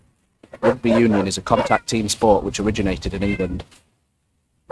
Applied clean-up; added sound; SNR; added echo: neural mask model RNNoise.